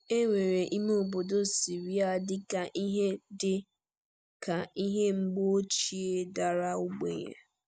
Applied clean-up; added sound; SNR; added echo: none; none; none; none.